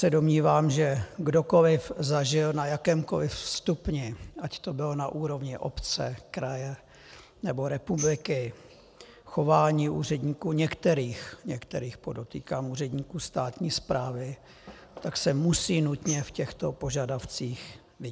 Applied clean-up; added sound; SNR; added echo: none; Tambourine; 14 dB; none.